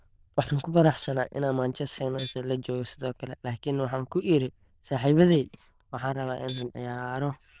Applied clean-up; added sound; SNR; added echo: neural diffusion model UNIVERSE++.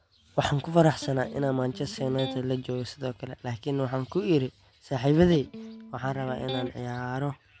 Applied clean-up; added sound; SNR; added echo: none; Electric guitar; 13 dB; none.